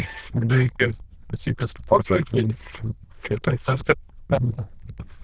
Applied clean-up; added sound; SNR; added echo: neural diffusion model UNIVERSE++.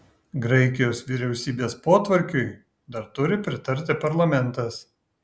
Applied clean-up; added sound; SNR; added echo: none; none; none; none.